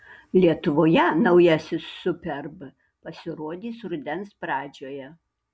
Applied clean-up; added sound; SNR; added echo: none; none; none; none.